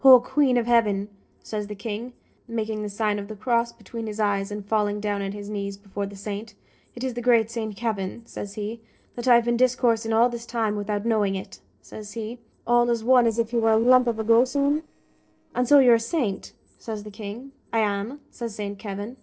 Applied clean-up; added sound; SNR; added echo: neural separator model SepFormer DNS4.